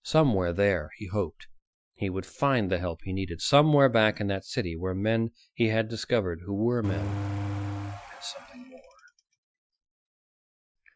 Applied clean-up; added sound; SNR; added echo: classical method Wiener filter.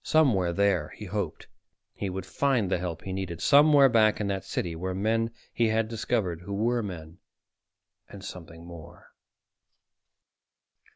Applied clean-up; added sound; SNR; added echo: none; none; none; none.